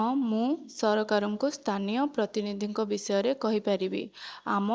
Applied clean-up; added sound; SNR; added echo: none; none; none; none.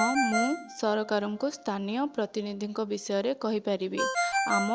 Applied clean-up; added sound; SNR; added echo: none; Ringtone; 3 dB; none.